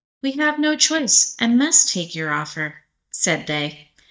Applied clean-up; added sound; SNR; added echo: neural mask model DeepFilterNet 3.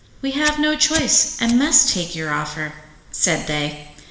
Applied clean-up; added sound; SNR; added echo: none; Fire; 16 dB; reverberation time 1.0 s.